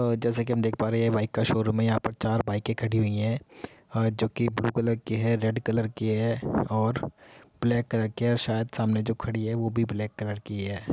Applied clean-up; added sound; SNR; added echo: none; none; none; none.